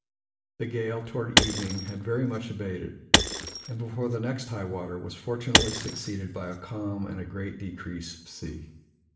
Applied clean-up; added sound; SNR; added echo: none; Shatter / Crushing; -4 dB; reverberation time 0.7 s.